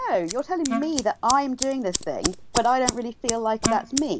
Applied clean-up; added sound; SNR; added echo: none; Wind instrument, woodwind instrument + Scissors; 6 dB; none.